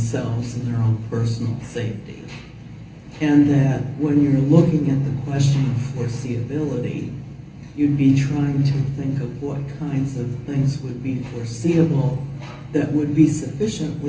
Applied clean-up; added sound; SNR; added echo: none; none; none; reverberation time 0.3 s.